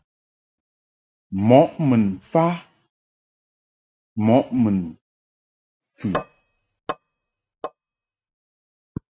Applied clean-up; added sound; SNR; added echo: neural mask model RNNoise.